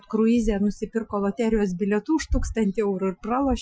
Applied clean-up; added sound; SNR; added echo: classical method Wiener filter.